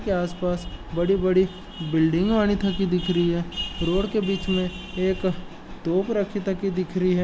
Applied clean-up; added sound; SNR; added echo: none; none; none; none.